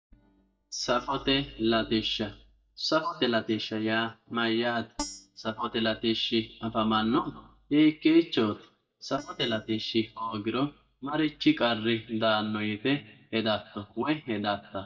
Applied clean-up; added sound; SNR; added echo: neural mask model DeepFilterNet 3.